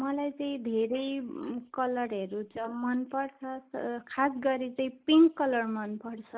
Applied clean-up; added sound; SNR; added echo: neural mask model Resemble Enhance denoiser.